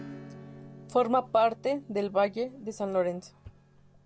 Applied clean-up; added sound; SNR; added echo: none; Acoustic guitar / Strum; 19 dB; none.